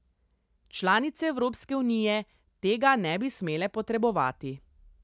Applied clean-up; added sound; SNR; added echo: none; none; none; none.